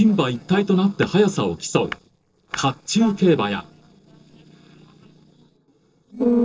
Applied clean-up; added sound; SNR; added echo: neural separator model SepFormer DNS4.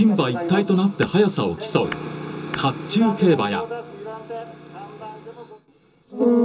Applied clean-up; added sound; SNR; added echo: none; Tap / Glass; 17 dB; reverberation time 0.2 s.